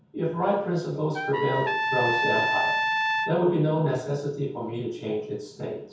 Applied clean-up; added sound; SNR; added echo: none; Trumpet; 1 dB; reverberation time 0.6 s.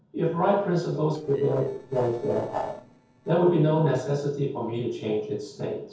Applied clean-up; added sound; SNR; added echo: neural separator model SepFormer DNS4.